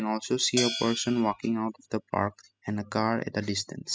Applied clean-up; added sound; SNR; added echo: classical method spectral subtraction.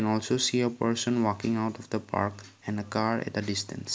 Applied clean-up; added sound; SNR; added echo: none; none; none; none.